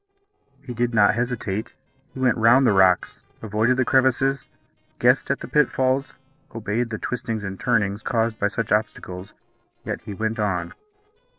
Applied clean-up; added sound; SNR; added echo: neural separator model SepFormer DNS4.